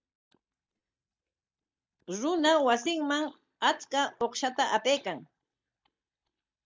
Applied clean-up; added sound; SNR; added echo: neural mask model DeepFilterNet 3.